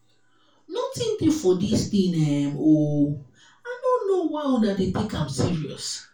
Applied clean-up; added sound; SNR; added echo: none; none; none; reverberation time 0.2 s.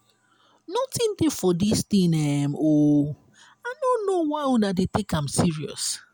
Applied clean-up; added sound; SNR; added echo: none; none; none; none.